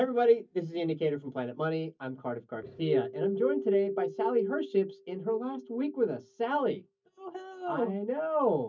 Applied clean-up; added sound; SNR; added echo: neural mask model DeepFilterNet 3.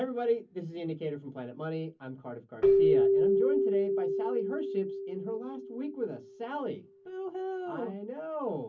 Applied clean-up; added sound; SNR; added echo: none; Keyboard (musical); -4 dB; reverberation time 0.3 s.